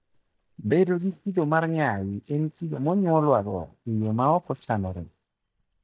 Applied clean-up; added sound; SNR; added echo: neural mask model DeepFilterNet 3.